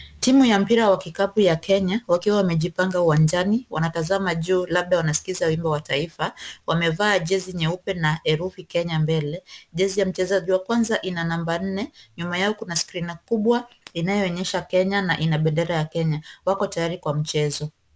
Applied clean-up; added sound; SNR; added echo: none; none; none; none.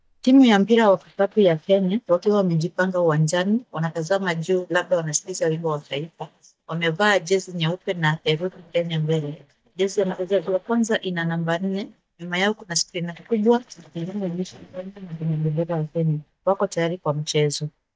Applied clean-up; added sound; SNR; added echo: neural mask model DeepFilterNet 3.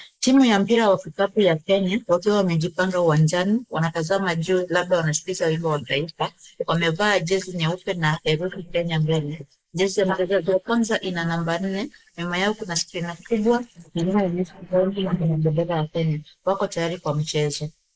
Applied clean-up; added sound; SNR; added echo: neural mask model Resemble Enhance denoiser.